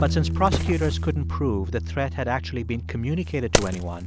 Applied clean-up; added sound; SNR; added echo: none; Bass guitar + Wood; 0 dB; none.